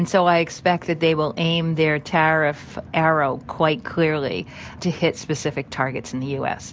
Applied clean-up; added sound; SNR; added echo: none; none; none; none.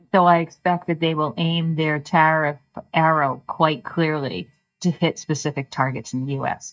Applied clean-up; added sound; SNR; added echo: neural mask model DeepFilterNet 3.